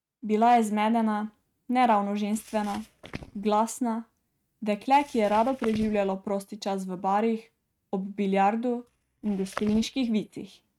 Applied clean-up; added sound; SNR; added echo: neural mask model RNNoise.